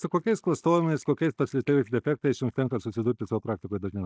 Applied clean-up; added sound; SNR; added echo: neural mask model DeepFilterNet 3.